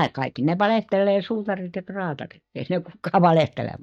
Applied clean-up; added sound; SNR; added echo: neural mask model DeepFilterNet 3.